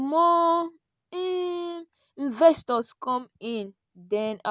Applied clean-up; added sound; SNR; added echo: none; none; none; none.